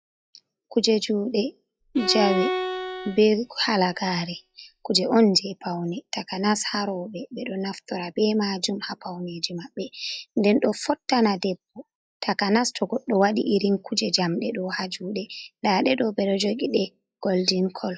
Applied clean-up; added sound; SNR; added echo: classical method log-MMSE.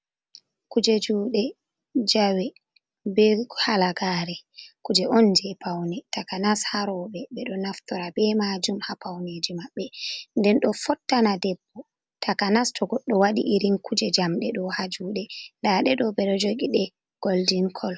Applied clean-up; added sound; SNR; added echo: none; none; none; none.